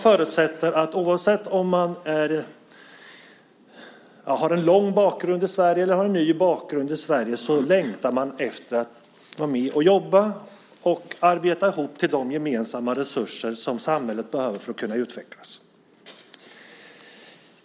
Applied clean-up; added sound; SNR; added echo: none; none; none; none.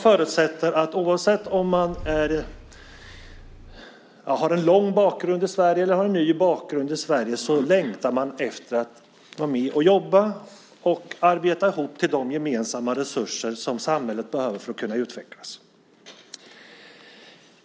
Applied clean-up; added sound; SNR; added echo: none; Engine starting / Car; 16 dB; none.